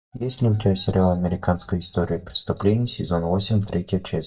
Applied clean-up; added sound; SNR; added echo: neural mask model DeepFilterNet 3.